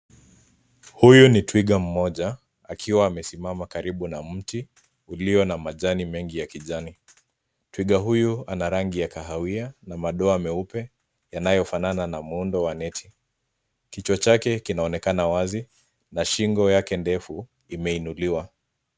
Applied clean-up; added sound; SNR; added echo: none; none; none; none.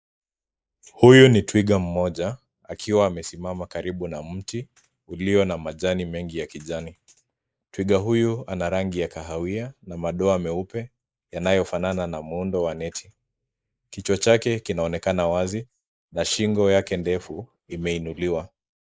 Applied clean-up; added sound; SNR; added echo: neural mask model Resemble Enhance denoiser.